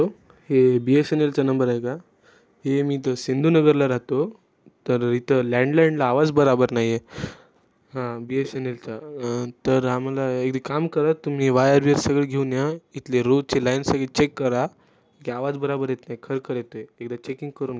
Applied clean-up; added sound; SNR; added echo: none; none; none; none.